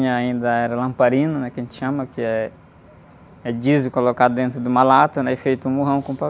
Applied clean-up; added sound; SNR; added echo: none; none; none; none.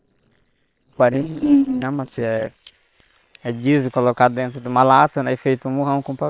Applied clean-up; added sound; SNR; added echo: neural separator model SepFormer WHAM!.